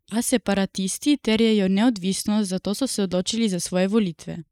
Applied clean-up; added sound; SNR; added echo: neural mask model Resemble Enhance denoiser.